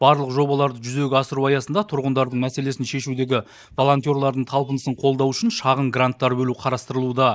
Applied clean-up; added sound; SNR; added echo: neural mask model Resemble Enhance denoiser.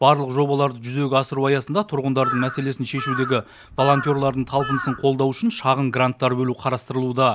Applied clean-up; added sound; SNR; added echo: none; Bird vocalization, bird call, bird song / Crow; 10 dB; none.